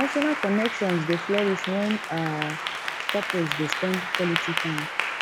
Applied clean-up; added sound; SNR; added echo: none; Applause / Clapping; 3 dB; none.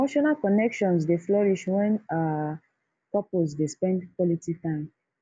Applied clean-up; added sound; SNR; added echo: none; none; none; none.